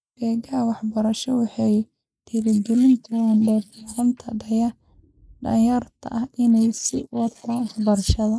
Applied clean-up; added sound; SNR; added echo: neural mask model Resemble Enhance denoiser.